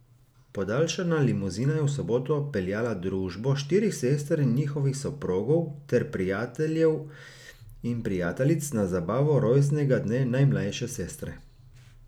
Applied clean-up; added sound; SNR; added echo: none; none; none; none.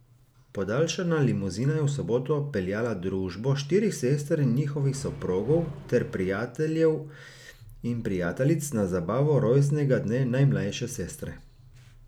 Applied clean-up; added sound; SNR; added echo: none; Accelerating, revving, vroom; 18 dB; none.